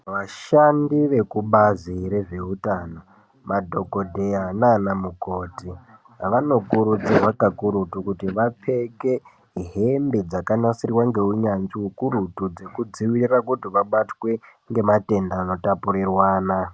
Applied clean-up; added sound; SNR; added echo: none; none; none; none.